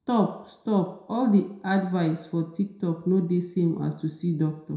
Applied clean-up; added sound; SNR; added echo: none; none; none; reverberation time 0.6 s.